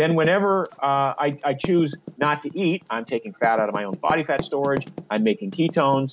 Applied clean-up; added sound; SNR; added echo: none; Typing; 14 dB; none.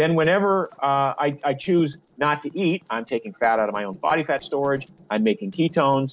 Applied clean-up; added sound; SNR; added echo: neural separator model SepFormer DNS4.